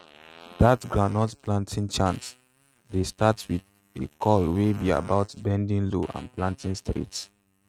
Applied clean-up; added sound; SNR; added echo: neural mask model RNNoise.